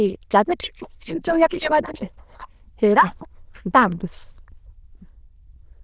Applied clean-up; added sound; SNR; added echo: neural diffusion model UNIVERSE++.